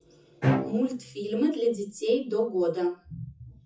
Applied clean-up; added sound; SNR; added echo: classical method WPE with log-MMSE.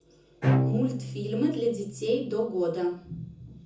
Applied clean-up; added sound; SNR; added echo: none; Bowed string instrument; 1 dB; reverberation time 0.5 s.